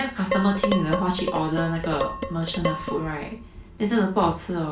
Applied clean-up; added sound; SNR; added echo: none; Dishes, pots, and pans; 5 dB; reverberation time 0.3 s.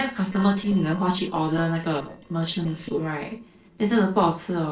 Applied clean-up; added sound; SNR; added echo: neural separator model SepFormer DNS4.